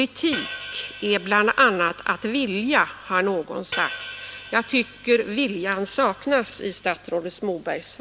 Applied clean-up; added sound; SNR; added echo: none; Hi-hat; 11 dB; none.